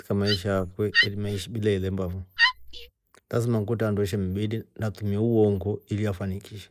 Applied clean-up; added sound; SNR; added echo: neural mask model Resemble Enhance denoiser.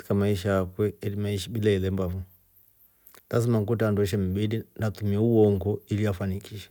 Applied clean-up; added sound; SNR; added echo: none; none; none; none.